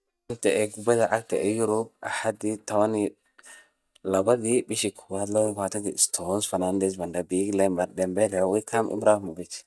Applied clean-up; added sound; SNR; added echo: neural mask model DeepFilterNet 3.